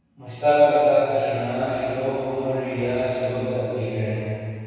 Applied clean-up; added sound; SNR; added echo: none; none; none; reverberation time 2.2 s.